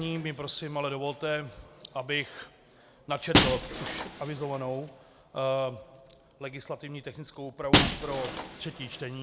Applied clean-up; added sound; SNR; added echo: none; Shatter; -1 dB; none.